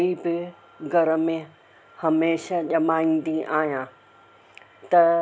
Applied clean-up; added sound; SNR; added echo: none; none; none; none.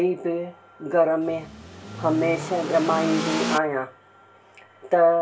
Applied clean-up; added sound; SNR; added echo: none; Accelerating, revving, vroom / Car; 6 dB; reverberation time 0.2 s.